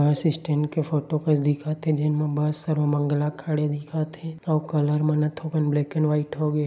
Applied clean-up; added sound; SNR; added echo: none; none; none; none.